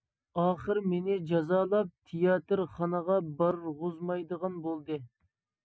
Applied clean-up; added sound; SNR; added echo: none; none; none; none.